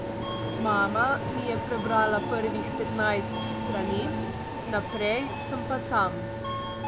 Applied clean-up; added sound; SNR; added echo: none; Bowed string instrument + Subway, metro, underground; 2 dB; none.